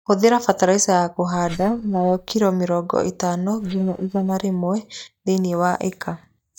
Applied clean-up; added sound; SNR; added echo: neural mask model DeepFilterNet 3.